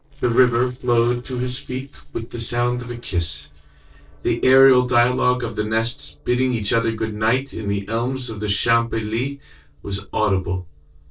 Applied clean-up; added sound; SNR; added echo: neural separator model SepFormer DNS4.